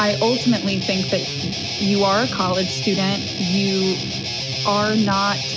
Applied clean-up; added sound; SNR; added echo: none; Guitar; 4 dB; none.